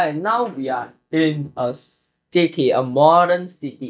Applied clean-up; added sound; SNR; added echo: neural mask model DeepFilterNet 3.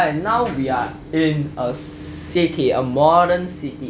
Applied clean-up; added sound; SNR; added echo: none; none; none; none.